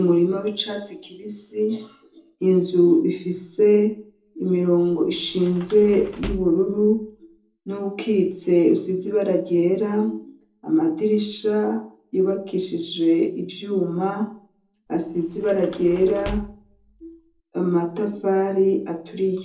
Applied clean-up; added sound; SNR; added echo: neural separator model SepFormer DNS4.